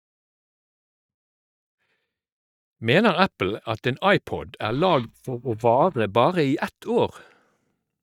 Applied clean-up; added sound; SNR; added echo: neural mask model DeepFilterNet 3.